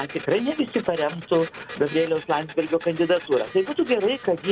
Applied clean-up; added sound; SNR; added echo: none; Printer; 14 dB; none.